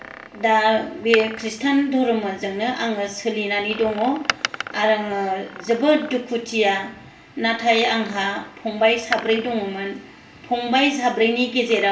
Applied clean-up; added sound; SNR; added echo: none; Door; 15 dB; reverberation time 0.3 s.